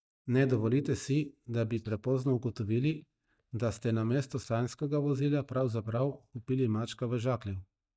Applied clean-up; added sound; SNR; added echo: neural mask model DeepFilterNet 3.